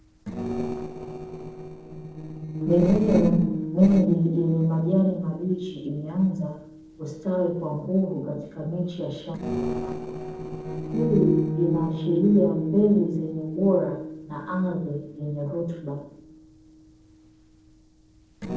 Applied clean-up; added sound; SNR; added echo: neural separator model SepFormer DNS4.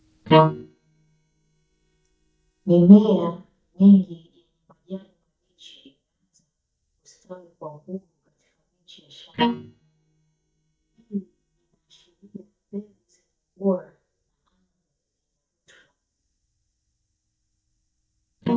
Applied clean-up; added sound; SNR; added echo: neural mask model DeepFilterNet 3.